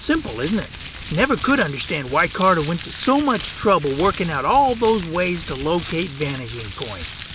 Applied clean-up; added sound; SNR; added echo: none; Crumpling, crinkling; 13 dB; none.